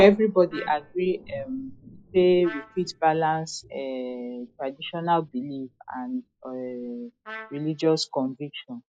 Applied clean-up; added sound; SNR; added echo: classical method log-MMSE.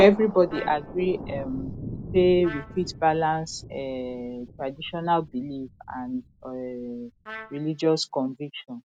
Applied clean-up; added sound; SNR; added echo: none; Thunder + Trumpet; 14 dB; none.